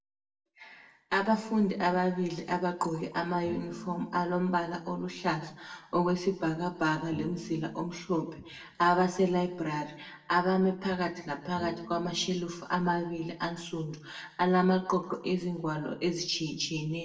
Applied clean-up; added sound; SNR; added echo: none; Bowed string instrument; 18 dB; reverberation time 0.7 s.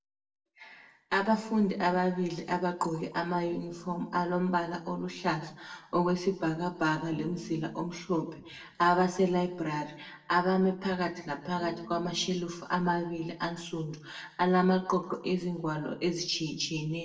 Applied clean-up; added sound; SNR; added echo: neural separator model SepFormer DNS4.